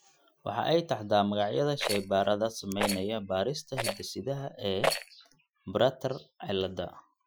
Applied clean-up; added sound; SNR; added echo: classical method Wiener filter.